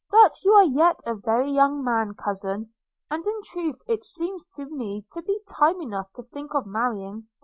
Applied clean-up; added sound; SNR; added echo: none; none; none; none.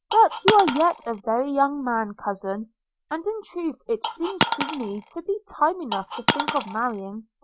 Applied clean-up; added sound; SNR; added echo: none; Coin (dropping); 3 dB; none.